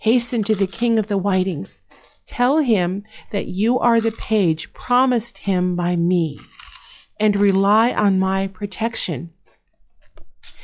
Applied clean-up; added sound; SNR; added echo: classical method log-MMSE.